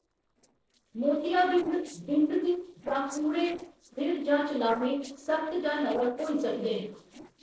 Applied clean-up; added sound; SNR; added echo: neural separator model SepFormer DNS4.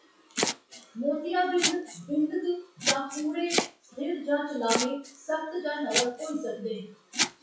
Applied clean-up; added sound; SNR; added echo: classical method WPE with log-MMSE.